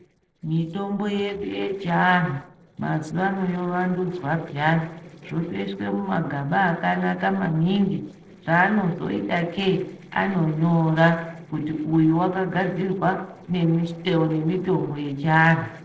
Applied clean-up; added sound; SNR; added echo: neural separator model SepFormer DNS4.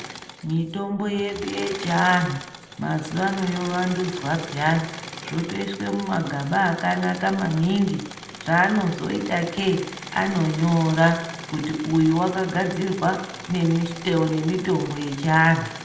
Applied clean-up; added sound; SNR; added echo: none; Engine / Mechanisms; 14 dB; reverberation time 0.8 s.